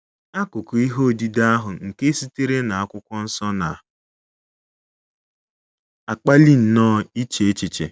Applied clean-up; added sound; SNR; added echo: none; none; none; none.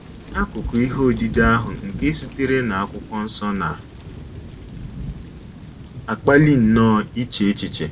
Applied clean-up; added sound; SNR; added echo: none; Thunder / Rain; 11 dB; reverberation time 0.2 s.